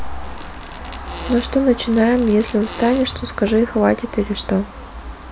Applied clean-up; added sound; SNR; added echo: none; Fart; 18 dB; none.